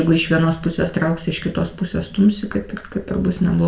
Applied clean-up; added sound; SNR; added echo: none; none; none; reverberation time 0.3 s.